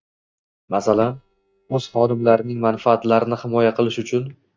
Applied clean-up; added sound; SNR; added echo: neural mask model DeepFilterNet 3.